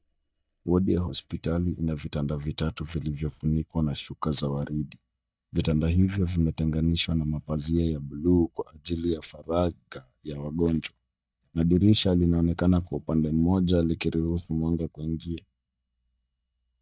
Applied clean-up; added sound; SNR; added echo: neural mask model DeepFilterNet 3.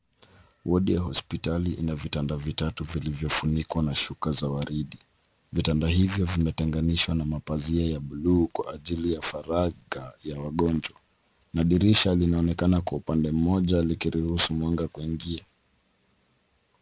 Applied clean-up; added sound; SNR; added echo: none; none; none; none.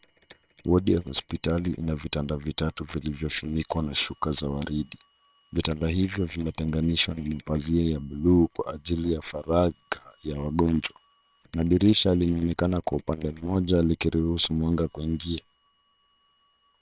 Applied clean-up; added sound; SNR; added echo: neural separator model SepFormer WHAM!.